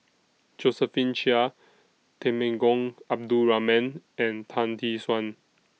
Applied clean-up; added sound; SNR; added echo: none; none; none; none.